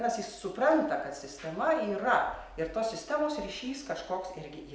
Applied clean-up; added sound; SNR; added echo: none; none; none; none.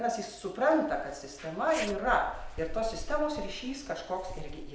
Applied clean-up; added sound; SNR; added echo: none; Zipper (clothing); 10 dB; none.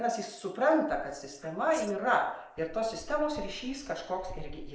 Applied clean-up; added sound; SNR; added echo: neural mask model Resemble Enhance denoiser.